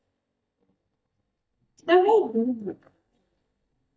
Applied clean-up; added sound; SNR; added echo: neural mask model DeepFilterNet 3.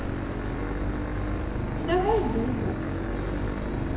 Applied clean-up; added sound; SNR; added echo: none; Engine / Boat, Water vehicle; -4 dB; reverberation time 1.4 s.